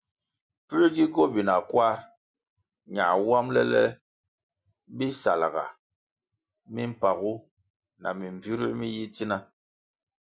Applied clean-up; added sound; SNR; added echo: none; none; none; none.